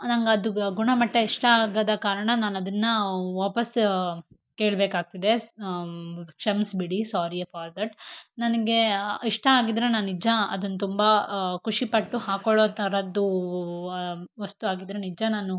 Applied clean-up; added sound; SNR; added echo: neural mask model DeepFilterNet 3.